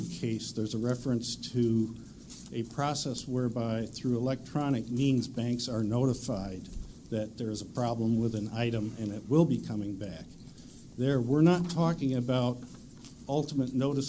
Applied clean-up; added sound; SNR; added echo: none; none; none; none.